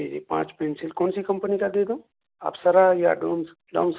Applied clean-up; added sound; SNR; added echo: none; none; none; none.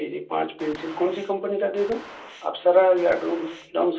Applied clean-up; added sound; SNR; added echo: none; Gunshot, gunfire; 19 dB; reverberation time 0.3 s.